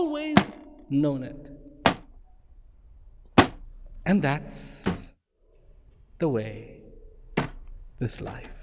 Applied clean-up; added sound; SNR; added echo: none; Thump, thud; -1 dB; none.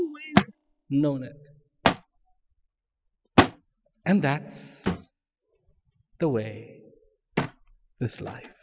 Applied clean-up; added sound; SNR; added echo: classical method spectral subtraction.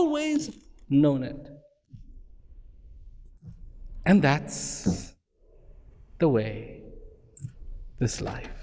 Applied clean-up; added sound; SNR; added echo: neural mask model Resemble Enhance denoiser.